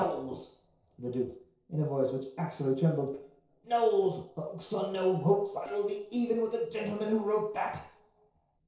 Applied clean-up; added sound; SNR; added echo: neural separator model SepFormer DNS4.